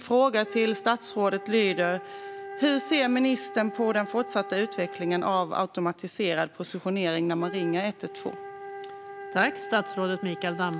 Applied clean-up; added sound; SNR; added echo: none; Wind instrument, woodwind instrument; 13 dB; none.